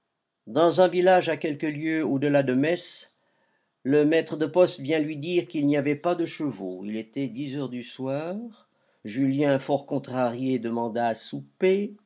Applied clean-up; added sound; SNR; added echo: none; none; none; none.